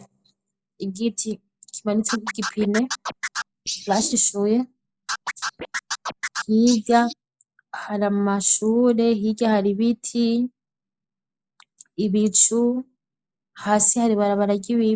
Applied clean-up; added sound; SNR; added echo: neural mask model Resemble Enhance denoiser.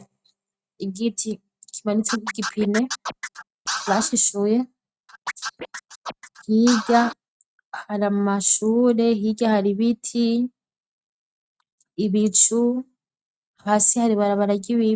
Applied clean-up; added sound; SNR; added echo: neural mask model RNNoise.